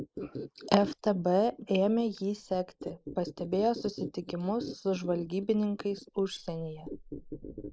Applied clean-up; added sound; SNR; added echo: neural mask model Resemble Enhance denoiser.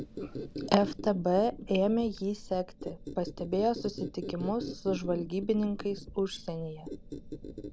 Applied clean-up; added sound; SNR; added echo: none; Squeak; 10 dB; none.